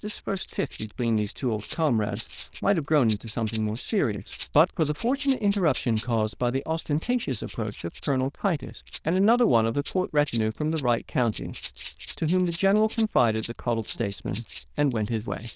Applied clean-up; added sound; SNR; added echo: neural diffusion model UNIVERSE++.